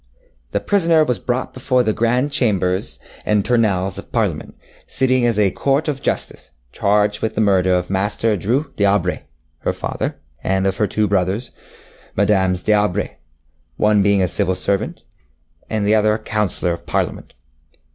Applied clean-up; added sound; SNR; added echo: none; none; none; none.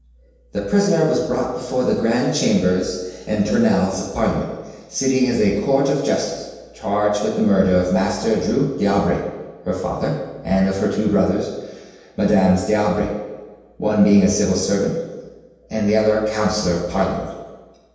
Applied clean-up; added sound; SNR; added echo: none; none; none; reverberation time 1.2 s.